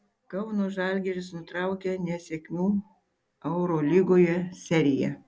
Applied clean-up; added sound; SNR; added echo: none; none; none; none.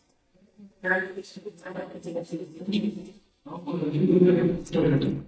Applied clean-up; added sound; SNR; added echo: neural mask model DeepFilterNet 3.